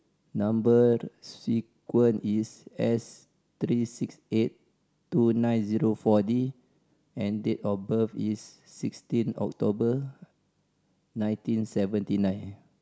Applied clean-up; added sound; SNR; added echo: none; none; none; none.